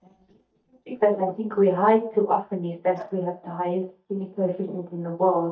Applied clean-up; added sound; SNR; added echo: neural mask model DeepFilterNet 3.